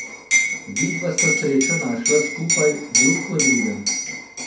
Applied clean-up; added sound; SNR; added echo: none; Liquid; -1 dB; reverberation time 0.6 s.